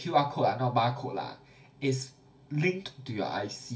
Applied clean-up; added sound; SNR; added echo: none; none; none; reverberation time 0.1 s.